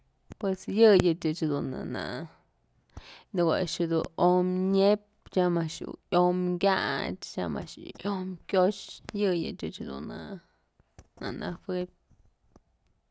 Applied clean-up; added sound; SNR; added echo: none; none; none; none.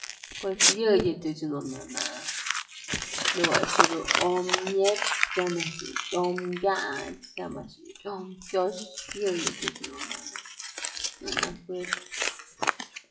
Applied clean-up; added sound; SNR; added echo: classical method WPE with log-MMSE.